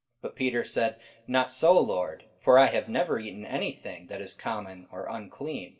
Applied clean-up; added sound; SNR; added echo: none; none; none; reverberation time 0.7 s.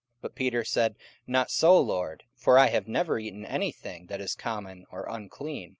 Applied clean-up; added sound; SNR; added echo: none; none; none; none.